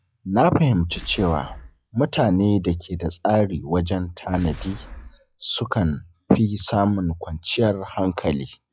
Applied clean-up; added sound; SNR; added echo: classical method log-MMSE.